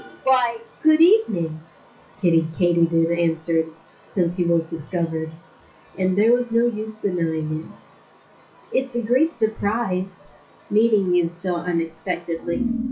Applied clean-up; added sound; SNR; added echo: classical method WPE with log-MMSE.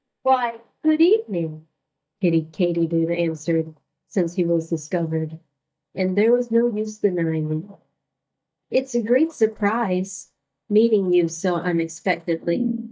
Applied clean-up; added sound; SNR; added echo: neural mask model DeepFilterNet 3.